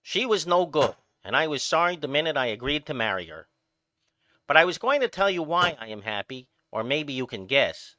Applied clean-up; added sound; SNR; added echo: neural mask model RNNoise.